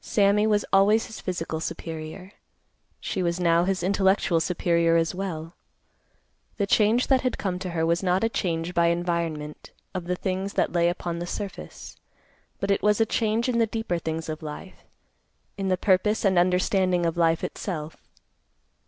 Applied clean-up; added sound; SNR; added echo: none; none; none; none.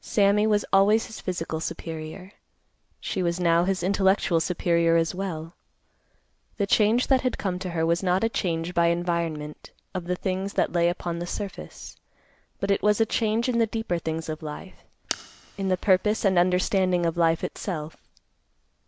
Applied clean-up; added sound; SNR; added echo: none; Fire; 15 dB; none.